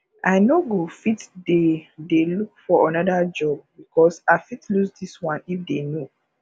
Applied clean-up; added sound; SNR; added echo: none; none; none; none.